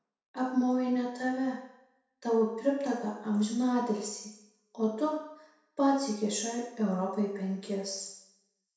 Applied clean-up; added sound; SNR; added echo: none; none; none; reverberation time 0.7 s.